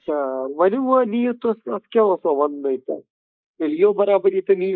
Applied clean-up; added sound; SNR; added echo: neural mask model Resemble Enhance denoiser.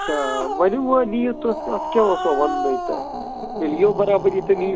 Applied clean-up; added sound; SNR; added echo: none; Growling; 7 dB; none.